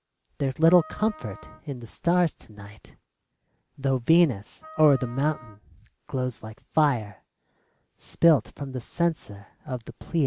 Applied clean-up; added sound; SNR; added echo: none; Wind instrument, woodwind instrument; 19 dB; none.